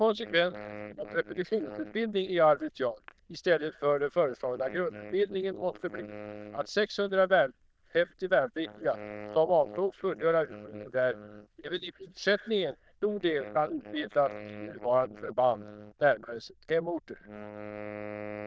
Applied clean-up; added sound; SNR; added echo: neural diffusion model UNIVERSE++.